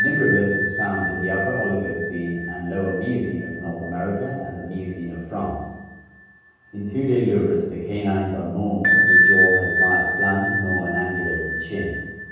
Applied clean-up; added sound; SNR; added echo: none; Bell; 0 dB; reverberation time 1.3 s.